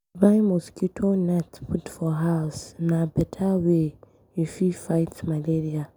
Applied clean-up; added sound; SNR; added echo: none; none; none; none.